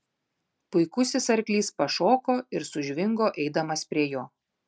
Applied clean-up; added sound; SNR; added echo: none; none; none; none.